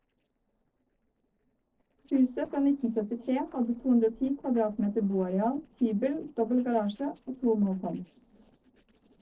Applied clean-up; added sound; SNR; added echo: neural separator model SepFormer DNS4.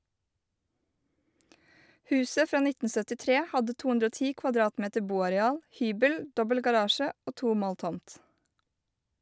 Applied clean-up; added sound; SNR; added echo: none; none; none; none.